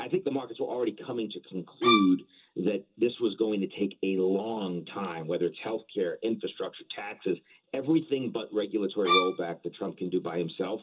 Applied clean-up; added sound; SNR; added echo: none; Bowed string instrument; -2 dB; reverberation time 0.2 s.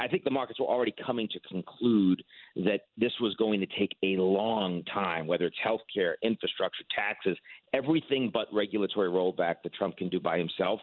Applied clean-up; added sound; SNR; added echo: none; none; none; none.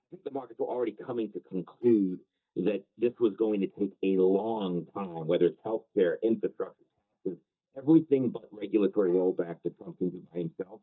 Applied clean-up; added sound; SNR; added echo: neural mask model DeepFilterNet 3.